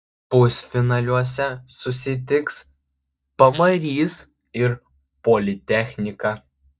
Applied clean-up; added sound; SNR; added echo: neural mask model DeepFilterNet 3.